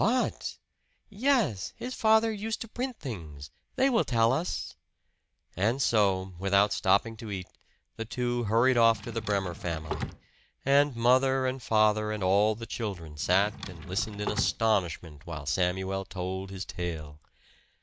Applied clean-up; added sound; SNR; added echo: none; Drawer open or close; 11 dB; none.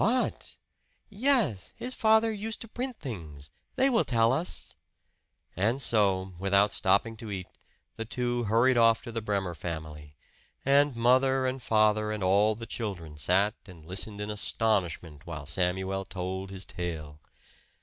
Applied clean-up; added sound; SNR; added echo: none; none; none; none.